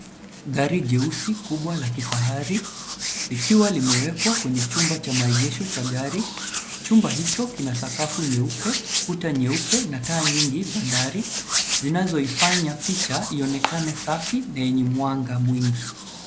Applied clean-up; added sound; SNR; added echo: none; Hands; 4 dB; none.